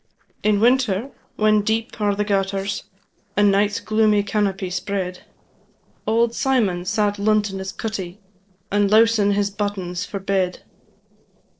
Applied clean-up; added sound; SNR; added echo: neural separator model SepFormer DNS4.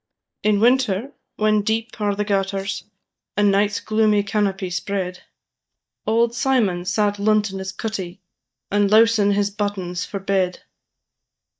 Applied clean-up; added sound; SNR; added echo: neural mask model DeepFilterNet 3.